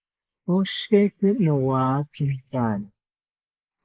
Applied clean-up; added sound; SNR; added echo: neural mask model Resemble Enhance denoiser.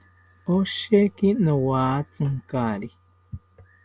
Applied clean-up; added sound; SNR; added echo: none; none; none; none.